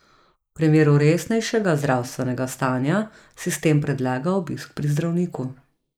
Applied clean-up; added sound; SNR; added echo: neural mask model Resemble Enhance denoiser.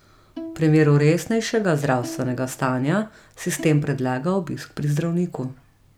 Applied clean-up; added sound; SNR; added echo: none; Bowed string instrument; 17 dB; none.